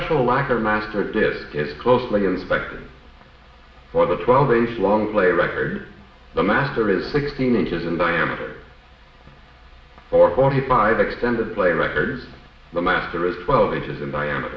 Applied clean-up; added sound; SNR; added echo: none; none; none; reverberation time 0.7 s.